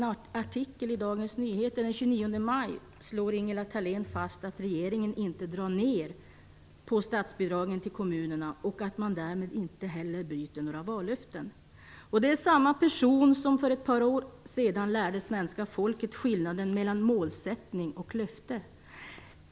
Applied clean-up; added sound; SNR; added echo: none; none; none; none.